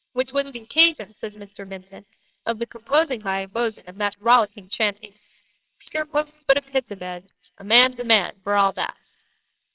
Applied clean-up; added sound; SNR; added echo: neural separator model SepFormer WHAMR!.